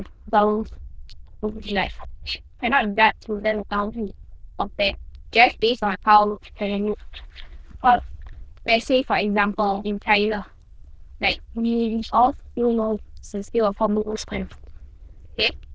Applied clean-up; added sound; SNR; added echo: neural diffusion model UNIVERSE++.